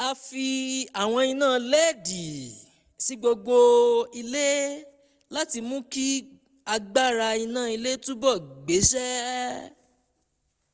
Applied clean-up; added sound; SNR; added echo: none; none; none; none.